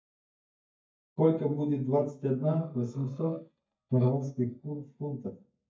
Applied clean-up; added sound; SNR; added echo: neural mask model DeepFilterNet 3.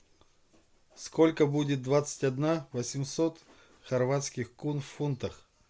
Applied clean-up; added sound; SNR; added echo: none; none; none; none.